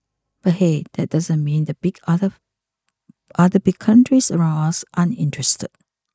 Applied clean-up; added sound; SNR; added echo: neural mask model Resemble Enhance denoiser.